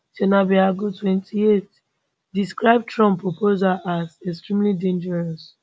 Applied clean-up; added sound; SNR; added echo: none; none; none; none.